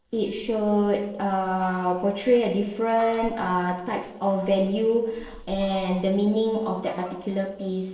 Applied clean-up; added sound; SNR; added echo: neural separator model SepFormer DNS4.